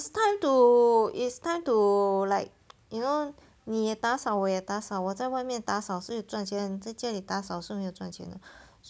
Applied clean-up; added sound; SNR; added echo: none; none; none; none.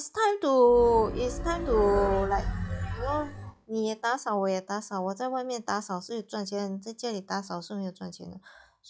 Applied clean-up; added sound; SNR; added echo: classical method log-MMSE.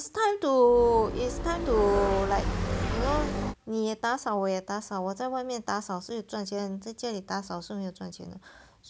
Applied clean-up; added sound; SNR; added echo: none; Motorcycle; 2 dB; none.